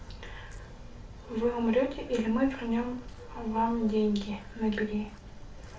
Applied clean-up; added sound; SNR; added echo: none; Walk, footsteps; 13 dB; reverberation time 0.3 s.